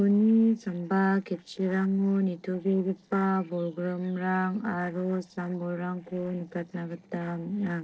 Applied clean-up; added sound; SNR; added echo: neural separator model SepFormer DNS4.